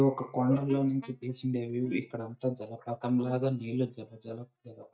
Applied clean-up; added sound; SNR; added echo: neural mask model DeepFilterNet 3.